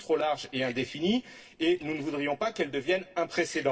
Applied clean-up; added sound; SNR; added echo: neural separator model SepFormer DNS4.